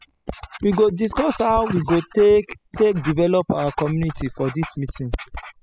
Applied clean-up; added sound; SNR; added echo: classical method spectral subtraction.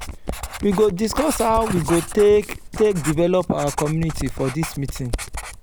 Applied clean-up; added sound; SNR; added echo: none; Writing; 10 dB; none.